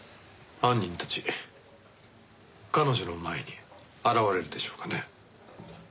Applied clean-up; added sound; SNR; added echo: none; none; none; none.